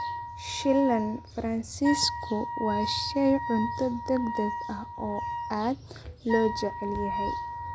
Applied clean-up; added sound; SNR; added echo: none; Wind instrument, woodwind instrument; 6 dB; none.